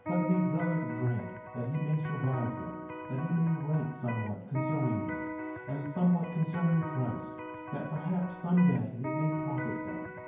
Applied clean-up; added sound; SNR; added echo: none; Electric guitar; 7 dB; reverberation time 0.9 s.